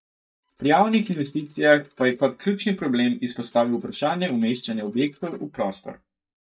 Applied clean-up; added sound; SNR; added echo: neural mask model DeepFilterNet 3.